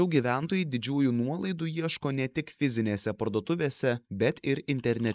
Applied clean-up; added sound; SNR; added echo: neural mask model Resemble Enhance denoiser.